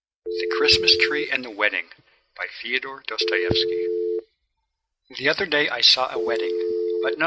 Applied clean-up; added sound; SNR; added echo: neural mask model RNNoise.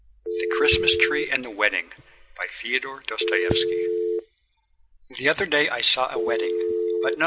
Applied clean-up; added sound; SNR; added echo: none; Telephone; 3 dB; none.